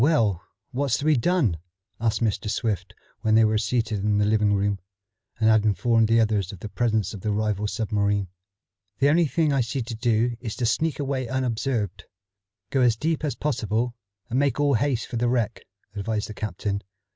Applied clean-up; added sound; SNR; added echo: none; none; none; none.